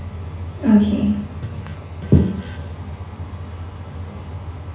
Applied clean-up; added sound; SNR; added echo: none; Fart; 17 dB; reverberation time 0.6 s.